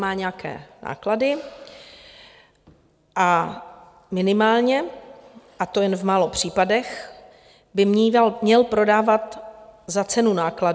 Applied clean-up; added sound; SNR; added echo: none; none; none; none.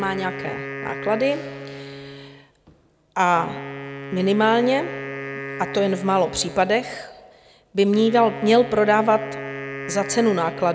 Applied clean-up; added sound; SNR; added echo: none; Wind instrument, woodwind instrument; 12 dB; none.